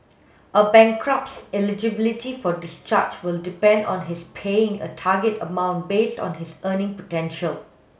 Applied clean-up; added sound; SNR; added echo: none; none; none; none.